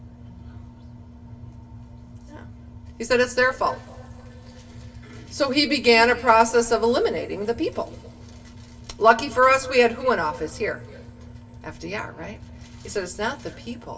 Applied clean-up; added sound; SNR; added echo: none; none; none; reverberation time 2.5 s.